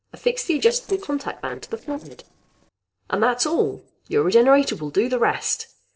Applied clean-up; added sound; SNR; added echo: neural separator model SepFormer DNS4.